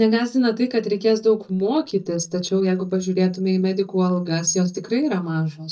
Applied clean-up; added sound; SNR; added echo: neural mask model DeepFilterNet 3.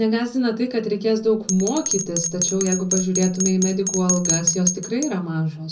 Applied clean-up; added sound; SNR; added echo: none; Bell; 5 dB; reverberation time 0.4 s.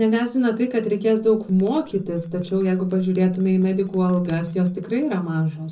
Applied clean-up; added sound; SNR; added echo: neural separator model SepFormer DNS4.